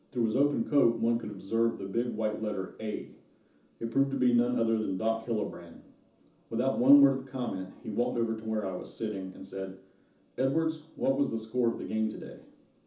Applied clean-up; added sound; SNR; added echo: none; none; none; reverberation time 0.9 s.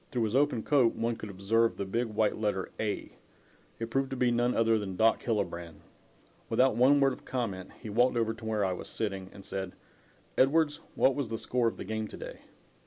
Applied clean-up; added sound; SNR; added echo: none; none; none; none.